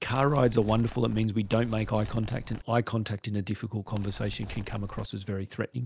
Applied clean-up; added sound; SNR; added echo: none; Animal; 13 dB; none.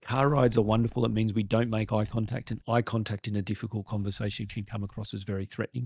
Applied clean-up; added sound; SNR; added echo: neural mask model DeepFilterNet 3.